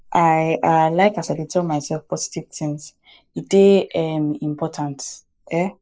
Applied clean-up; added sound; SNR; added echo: neural mask model Resemble Enhance denoiser.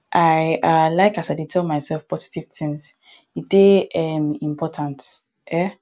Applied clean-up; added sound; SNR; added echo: none; none; none; none.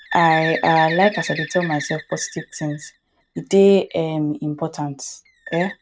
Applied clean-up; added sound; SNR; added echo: neural mask model RNNoise.